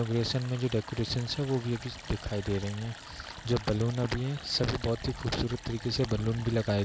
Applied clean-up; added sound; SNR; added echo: none; Stream; 16 dB; none.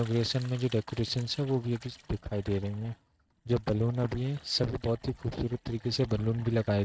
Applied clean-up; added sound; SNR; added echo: neural mask model RNNoise.